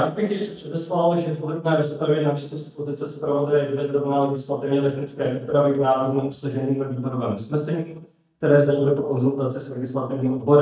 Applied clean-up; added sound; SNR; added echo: neural mask model DeepFilterNet 3.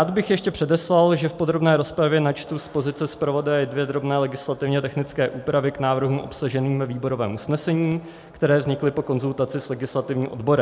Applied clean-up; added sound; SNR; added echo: none; none; none; none.